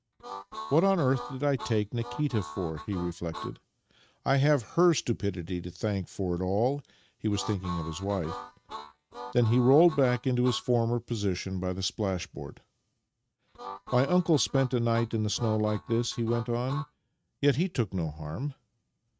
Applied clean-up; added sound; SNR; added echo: neural mask model RNNoise.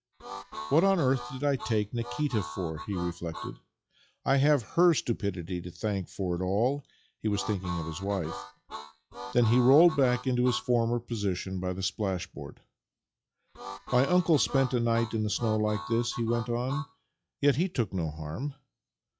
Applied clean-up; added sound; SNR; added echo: classical method log-MMSE.